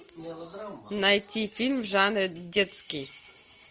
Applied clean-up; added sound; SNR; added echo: none; none; none; none.